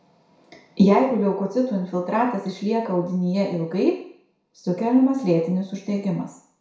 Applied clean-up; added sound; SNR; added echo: none; none; none; reverberation time 0.6 s.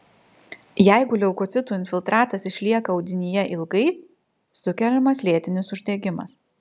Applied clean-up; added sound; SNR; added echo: none; none; none; none.